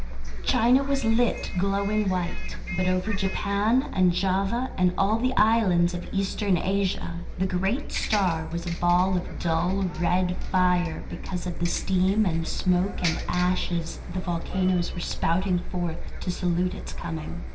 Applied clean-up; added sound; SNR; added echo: none; Bus; 14 dB; reverberation time 0.8 s.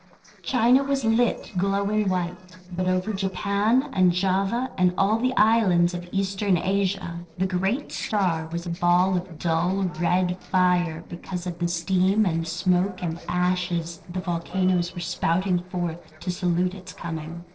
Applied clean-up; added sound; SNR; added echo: neural separator model SepFormer DNS4.